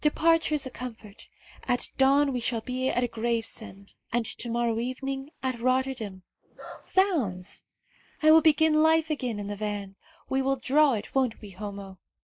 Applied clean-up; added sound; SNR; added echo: neural mask model Resemble Enhance denoiser.